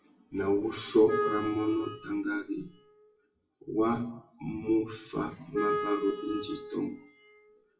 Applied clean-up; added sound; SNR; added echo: classical method WPE with log-MMSE.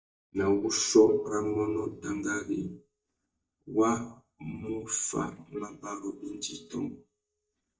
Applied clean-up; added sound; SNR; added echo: neural mask model DeepFilterNet 3.